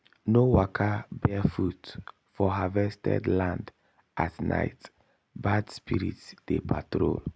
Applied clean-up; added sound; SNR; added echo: none; none; none; none.